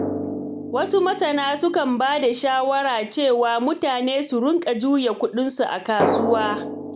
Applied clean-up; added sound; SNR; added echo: none; Drum; 8 dB; none.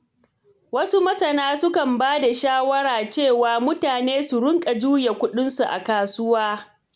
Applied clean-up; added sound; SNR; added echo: none; none; none; none.